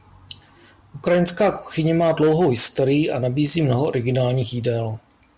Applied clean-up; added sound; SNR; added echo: none; none; none; none.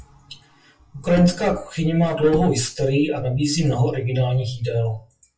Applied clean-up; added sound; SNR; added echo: classical method WPE with log-MMSE.